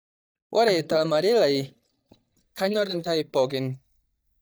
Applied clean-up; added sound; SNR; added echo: neural mask model DeepFilterNet 3.